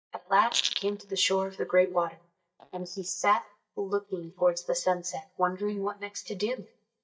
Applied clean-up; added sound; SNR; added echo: neural mask model DeepFilterNet 3.